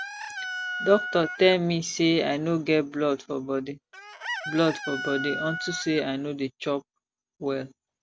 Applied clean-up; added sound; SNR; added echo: none; Chicken, rooster; 10 dB; none.